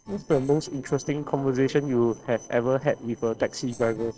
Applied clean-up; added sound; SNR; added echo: neural separator model SepFormer DNS4.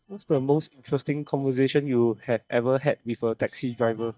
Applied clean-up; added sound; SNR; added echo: neural mask model DeepFilterNet 3.